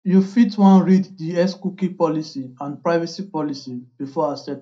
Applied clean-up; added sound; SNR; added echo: none; none; none; reverberation time 0.2 s.